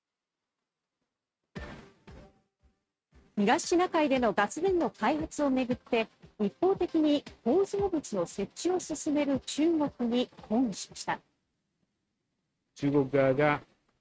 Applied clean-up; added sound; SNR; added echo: neural mask model RNNoise.